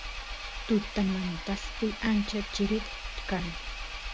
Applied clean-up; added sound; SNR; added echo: none; Engine; 6 dB; none.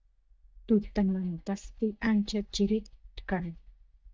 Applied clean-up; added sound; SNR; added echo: neural mask model DeepFilterNet 3.